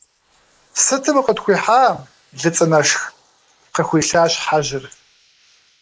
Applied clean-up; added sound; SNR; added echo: neural mask model Resemble Enhance denoiser.